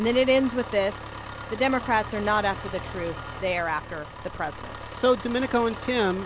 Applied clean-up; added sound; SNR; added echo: none; Engine; 11 dB; none.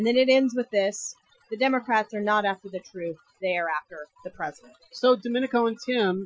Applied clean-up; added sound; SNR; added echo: classical method Wiener filter.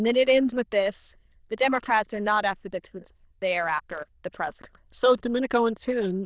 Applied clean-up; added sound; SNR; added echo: neural diffusion model UNIVERSE++.